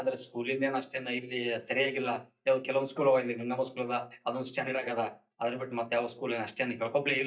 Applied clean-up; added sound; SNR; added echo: neural mask model DeepFilterNet 3.